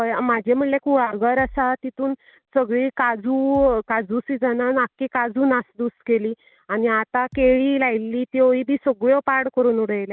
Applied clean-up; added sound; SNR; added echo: none; Bass drum; 18 dB; none.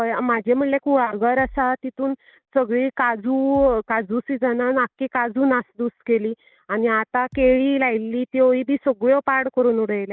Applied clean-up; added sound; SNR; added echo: neural mask model DeepFilterNet 3.